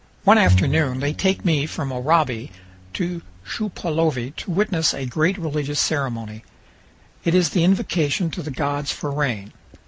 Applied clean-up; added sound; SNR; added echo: none; Bowed string instrument; 6 dB; none.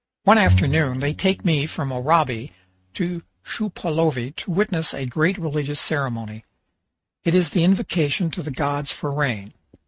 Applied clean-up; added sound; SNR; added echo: neural mask model RNNoise.